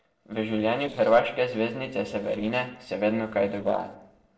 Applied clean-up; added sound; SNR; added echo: neural separator model SepFormer DNS4.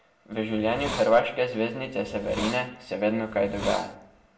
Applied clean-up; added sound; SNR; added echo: none; Hiss; 11 dB; reverberation time 0.5 s.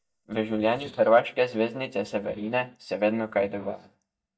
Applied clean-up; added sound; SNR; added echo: neural mask model DeepFilterNet 3.